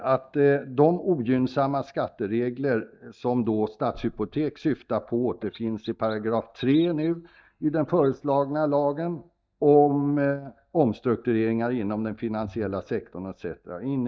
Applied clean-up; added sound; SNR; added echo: neural mask model DeepFilterNet 3.